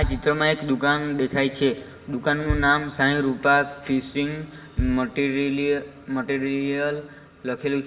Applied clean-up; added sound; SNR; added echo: none; Bass drum; 10 dB; reverberation time 2.1 s.